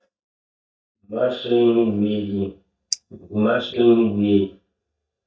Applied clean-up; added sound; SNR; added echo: neural mask model DeepFilterNet 3.